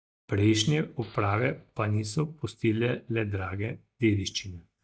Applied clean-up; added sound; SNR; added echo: neural mask model DeepFilterNet 3.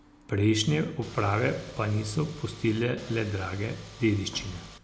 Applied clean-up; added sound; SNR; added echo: none; Engine / Car; 19 dB; none.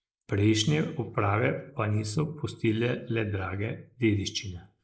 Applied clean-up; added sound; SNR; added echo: neural mask model Resemble Enhance denoiser.